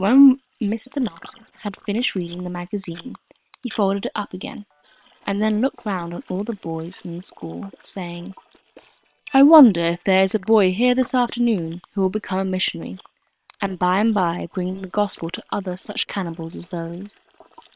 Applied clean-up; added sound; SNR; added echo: neural separator model SepFormer WHAM!.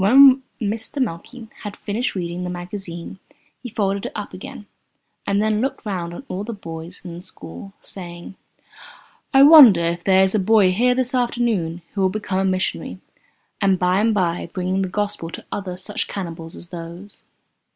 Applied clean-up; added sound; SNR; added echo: none; none; none; none.